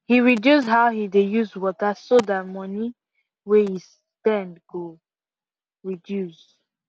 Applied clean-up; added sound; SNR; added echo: none; none; none; none.